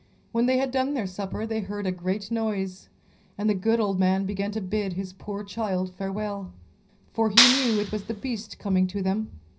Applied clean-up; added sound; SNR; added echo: none; Clapping; -3 dB; reverberation time 0.4 s.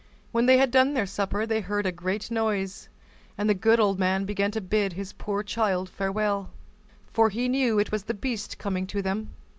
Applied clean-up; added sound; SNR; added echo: none; none; none; none.